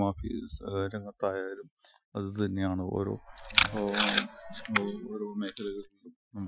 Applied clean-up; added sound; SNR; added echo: classical method Wiener filter.